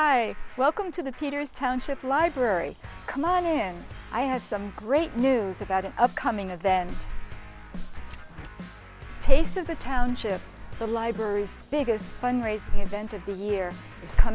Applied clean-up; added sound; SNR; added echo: none; none; none; none.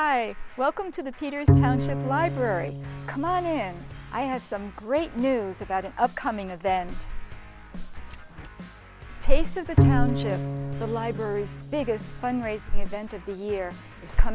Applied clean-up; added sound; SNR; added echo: none; Bowed string instrument; 0 dB; none.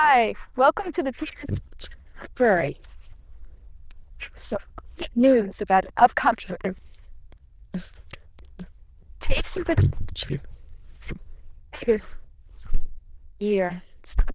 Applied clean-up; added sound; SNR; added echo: neural diffusion model UNIVERSE++.